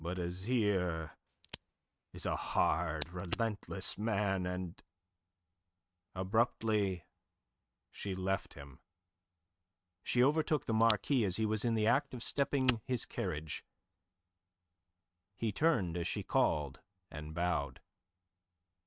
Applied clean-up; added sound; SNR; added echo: neural mask model RNNoise.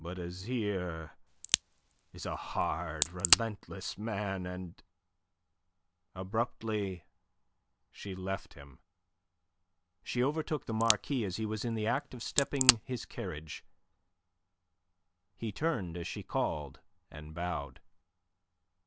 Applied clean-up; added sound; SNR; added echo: none; Crack; -3 dB; none.